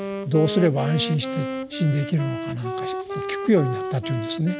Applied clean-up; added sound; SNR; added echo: none; Wind instrument, woodwind instrument; 6 dB; none.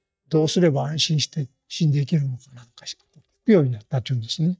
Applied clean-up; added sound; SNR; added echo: neural mask model DeepFilterNet 3.